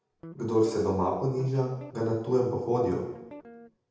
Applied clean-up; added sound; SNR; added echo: none; Guitar; 19 dB; reverberation time 0.8 s.